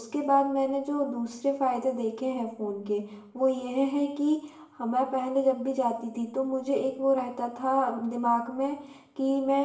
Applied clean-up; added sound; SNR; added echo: none; none; none; reverberation time 0.7 s.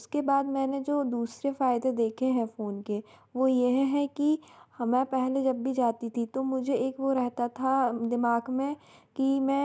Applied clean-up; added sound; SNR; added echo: none; none; none; none.